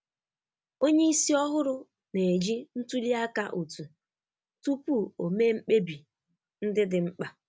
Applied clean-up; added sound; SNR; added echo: none; none; none; none.